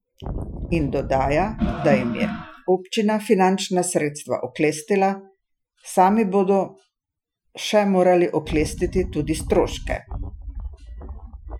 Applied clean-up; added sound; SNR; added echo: classical method Wiener filter.